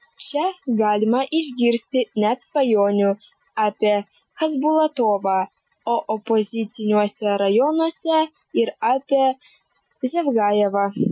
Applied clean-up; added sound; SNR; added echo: classical method Wiener filter.